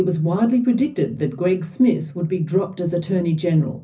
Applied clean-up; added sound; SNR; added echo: none; none; none; reverberation time 0.4 s.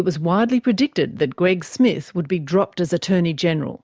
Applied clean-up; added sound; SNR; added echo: none; none; none; none.